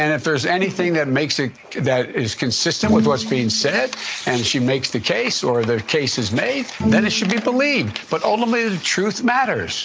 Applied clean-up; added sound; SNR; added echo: none; Bowed string instrument; 6 dB; none.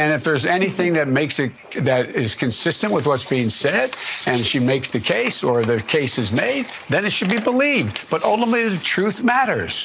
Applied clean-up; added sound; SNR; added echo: none; none; none; none.